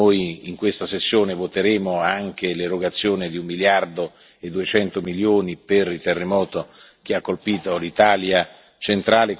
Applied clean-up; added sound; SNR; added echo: none; none; none; none.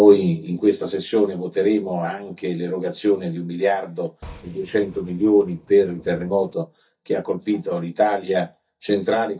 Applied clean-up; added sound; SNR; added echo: neural mask model DeepFilterNet 3.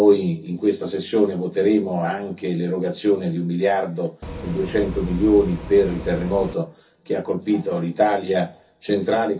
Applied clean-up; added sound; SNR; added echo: none; Bus; 11 dB; reverberation time 0.3 s.